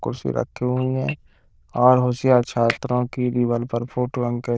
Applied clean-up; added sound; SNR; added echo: neural diffusion model UNIVERSE++.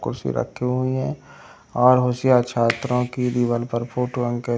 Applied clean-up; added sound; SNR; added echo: none; none; none; none.